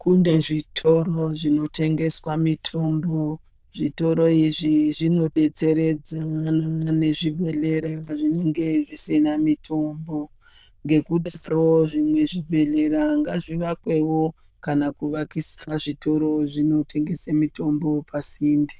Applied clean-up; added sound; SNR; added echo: neural diffusion model UNIVERSE++.